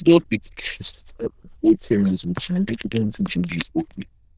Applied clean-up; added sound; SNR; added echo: neural diffusion model UNIVERSE++.